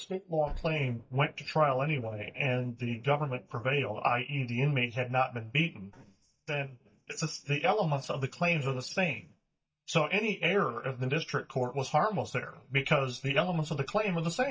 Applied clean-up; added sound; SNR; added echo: neural mask model DeepFilterNet 3.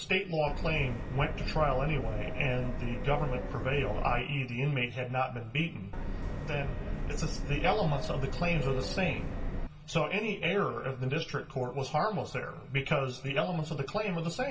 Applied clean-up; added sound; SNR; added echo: none; Subway, metro, underground; 2 dB; reverberation time 0.2 s.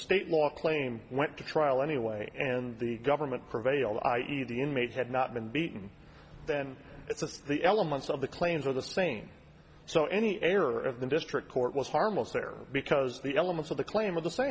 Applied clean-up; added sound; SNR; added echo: none; none; none; none.